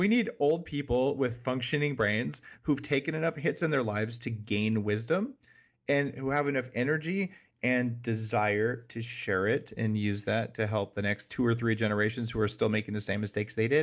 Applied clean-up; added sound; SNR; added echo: none; none; none; none.